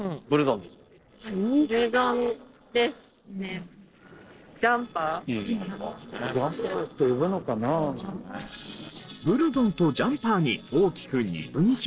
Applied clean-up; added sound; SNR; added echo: neural separator model SepFormer DNS4.